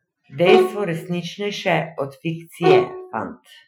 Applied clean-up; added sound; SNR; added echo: classical method Wiener filter.